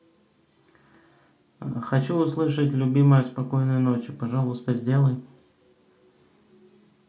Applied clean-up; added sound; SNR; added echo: none; none; none; none.